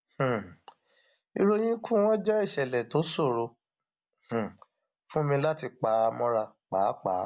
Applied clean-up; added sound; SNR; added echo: none; none; none; none.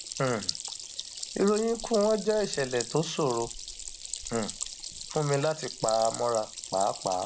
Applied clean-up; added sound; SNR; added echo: none; Stream; 9 dB; none.